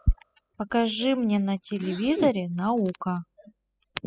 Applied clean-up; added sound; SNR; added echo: classical method spectral subtraction.